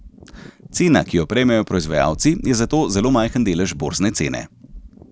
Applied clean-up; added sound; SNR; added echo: none; Wind; 17 dB; none.